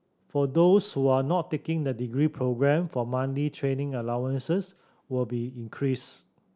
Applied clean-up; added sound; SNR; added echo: none; none; none; none.